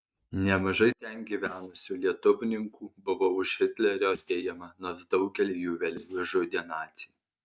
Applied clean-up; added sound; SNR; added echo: neural mask model DeepFilterNet 3.